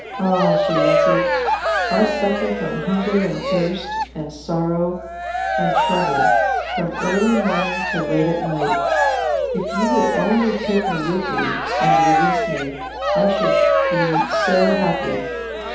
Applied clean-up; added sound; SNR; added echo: none; Cheering; -2 dB; reverberation time 0.8 s.